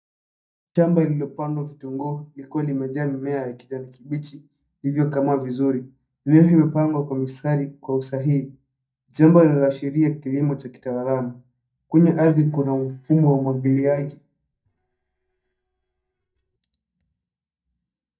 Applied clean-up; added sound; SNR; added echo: neural mask model DeepFilterNet 3.